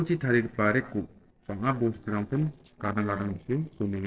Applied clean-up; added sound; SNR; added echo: neural separator model SepFormer DNS4.